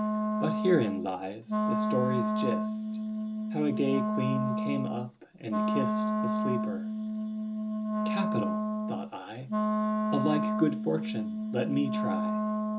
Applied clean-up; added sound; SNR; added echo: none; Wind instrument, woodwind instrument; -3 dB; reverberation time 0.2 s.